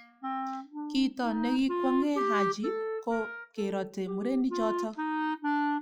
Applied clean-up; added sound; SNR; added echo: classical method log-MMSE.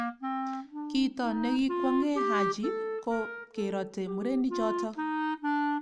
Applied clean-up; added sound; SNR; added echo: none; Wind instrument, woodwind instrument; 1 dB; none.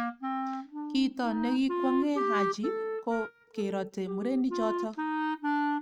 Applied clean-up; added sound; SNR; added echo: neural mask model RNNoise.